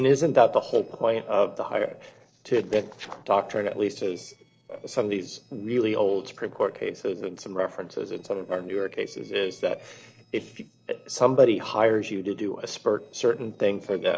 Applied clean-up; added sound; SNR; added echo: neural separator model SepFormer DNS4.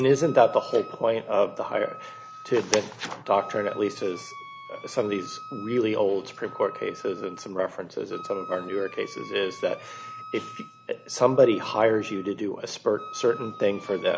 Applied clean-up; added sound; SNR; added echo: none; Wind instrument, woodwind instrument; 16 dB; none.